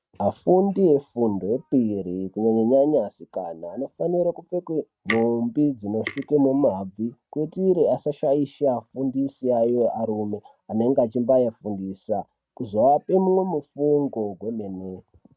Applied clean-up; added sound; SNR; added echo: neural mask model RNNoise.